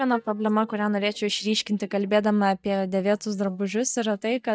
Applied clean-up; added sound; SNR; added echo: neural mask model DeepFilterNet 3.